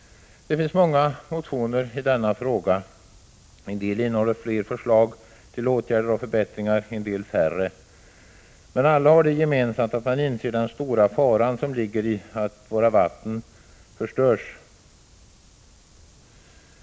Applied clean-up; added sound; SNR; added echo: none; none; none; none.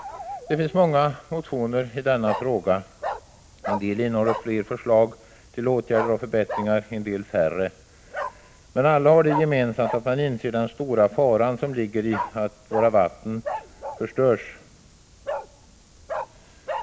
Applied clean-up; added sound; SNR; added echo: none; Bark; 12 dB; none.